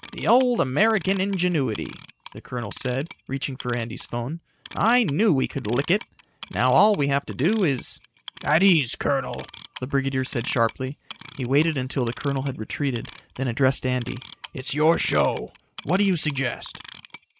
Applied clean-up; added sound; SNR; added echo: none; Clock; 20 dB; none.